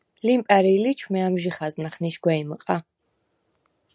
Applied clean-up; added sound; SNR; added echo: none; none; none; none.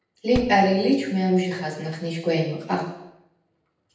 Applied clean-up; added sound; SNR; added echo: neural separator model SepFormer DNS4.